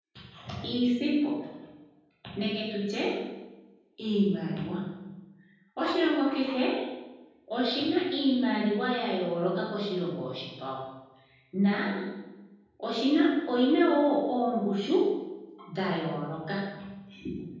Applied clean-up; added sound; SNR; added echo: none; Dog; 13 dB; reverberation time 1.3 s.